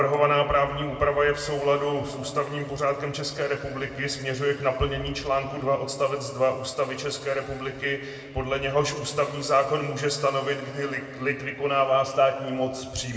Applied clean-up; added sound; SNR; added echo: none; none; none; reverberation time 2.0 s.